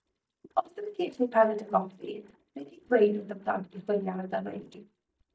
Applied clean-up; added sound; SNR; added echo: neural mask model DeepFilterNet 3.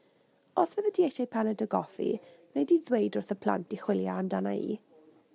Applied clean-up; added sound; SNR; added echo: none; none; none; none.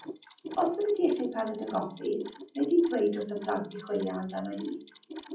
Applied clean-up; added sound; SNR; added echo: classical method WPE with log-MMSE.